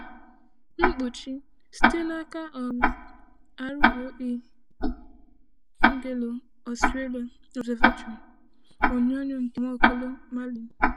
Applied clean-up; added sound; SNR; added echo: neural mask model Resemble Enhance denoiser.